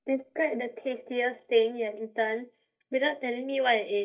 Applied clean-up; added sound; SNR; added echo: neural mask model DeepFilterNet 3.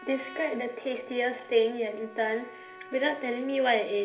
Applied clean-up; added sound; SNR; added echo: none; Trumpet; 19 dB; reverberation time 0.3 s.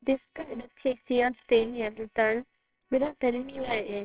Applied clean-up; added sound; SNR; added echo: neural separator model SepFormer WHAMR!.